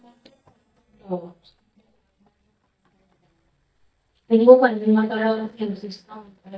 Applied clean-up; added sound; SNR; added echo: neural mask model DeepFilterNet 3.